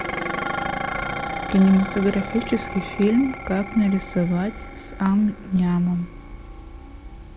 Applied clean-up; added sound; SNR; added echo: none; Dishes, pots, and pans; 9 dB; none.